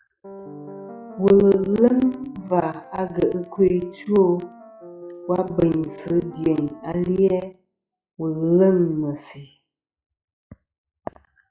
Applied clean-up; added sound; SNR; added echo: classical method log-MMSE.